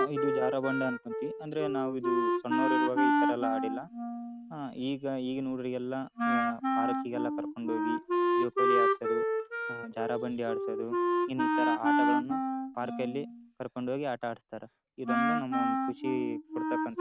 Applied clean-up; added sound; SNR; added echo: neural mask model RNNoise.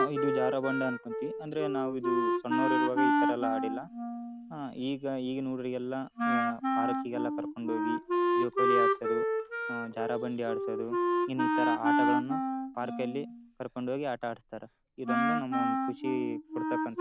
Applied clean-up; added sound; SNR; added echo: none; Wind instrument, woodwind instrument; -4 dB; none.